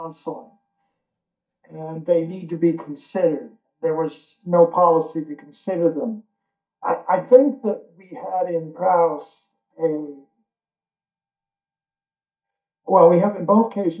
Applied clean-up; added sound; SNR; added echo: neural mask model DeepFilterNet 3.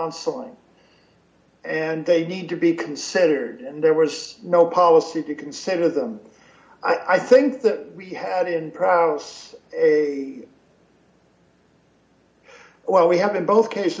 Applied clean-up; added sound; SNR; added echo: none; none; none; none.